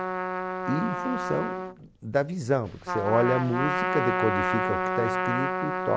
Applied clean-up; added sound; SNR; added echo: none; Trumpet; 0 dB; none.